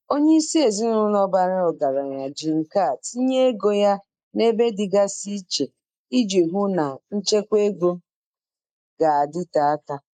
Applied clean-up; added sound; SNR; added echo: neural mask model Resemble Enhance denoiser.